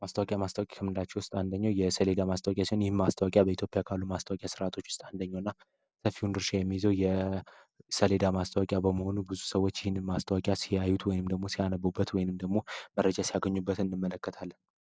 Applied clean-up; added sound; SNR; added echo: none; none; none; none.